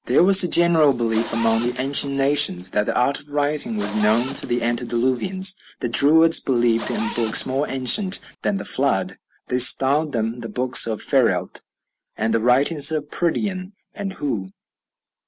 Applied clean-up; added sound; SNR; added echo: none; Zipper (clothing); 14 dB; none.